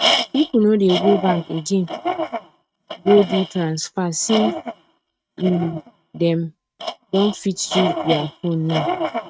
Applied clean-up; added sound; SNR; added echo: neural mask model RNNoise.